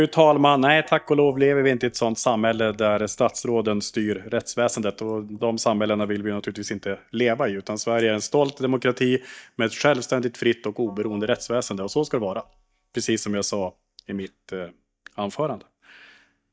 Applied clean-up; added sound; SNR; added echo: neural mask model DeepFilterNet 3.